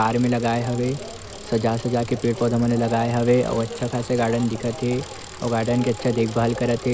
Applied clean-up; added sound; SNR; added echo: none; Bicycle; 19 dB; none.